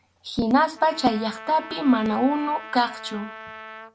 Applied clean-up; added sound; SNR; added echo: none; Trumpet; 16 dB; none.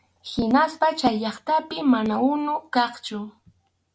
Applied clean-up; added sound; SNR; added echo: none; none; none; none.